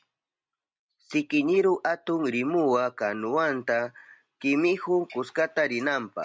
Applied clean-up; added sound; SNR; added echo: none; none; none; none.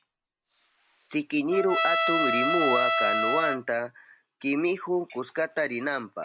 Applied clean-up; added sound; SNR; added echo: none; Trumpet; -1 dB; none.